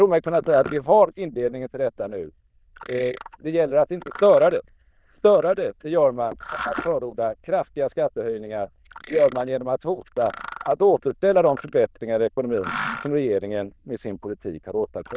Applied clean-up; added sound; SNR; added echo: neural diffusion model UNIVERSE++.